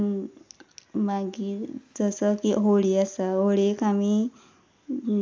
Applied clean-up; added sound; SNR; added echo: neural mask model Resemble Enhance denoiser.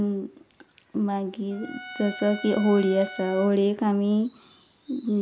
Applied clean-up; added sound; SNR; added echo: none; Trumpet; 16 dB; none.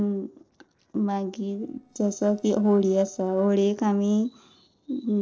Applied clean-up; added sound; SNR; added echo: neural separator model SepFormer DNS4.